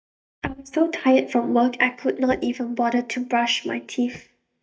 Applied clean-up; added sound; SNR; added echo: neural mask model DeepFilterNet 3.